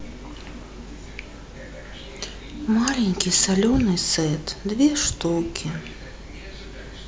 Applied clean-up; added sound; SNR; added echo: none; none; none; none.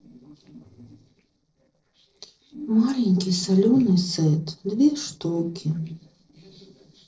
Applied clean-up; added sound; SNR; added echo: neural separator model SepFormer DNS4.